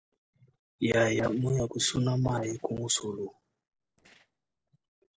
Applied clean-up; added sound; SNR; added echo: neural separator model SepFormer DNS4.